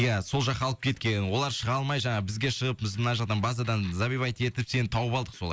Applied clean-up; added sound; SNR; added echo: neural mask model Resemble Enhance denoiser.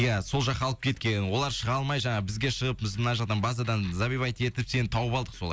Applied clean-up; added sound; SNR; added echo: none; Drum kit; 20 dB; none.